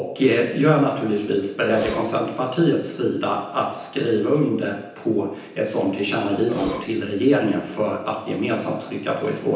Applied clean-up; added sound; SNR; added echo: none; Burping, eructation; 9 dB; reverberation time 0.9 s.